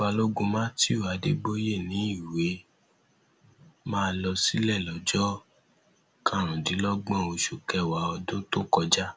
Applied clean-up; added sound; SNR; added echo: none; none; none; none.